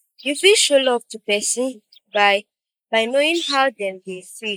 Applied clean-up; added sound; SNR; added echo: neural mask model Resemble Enhance denoiser.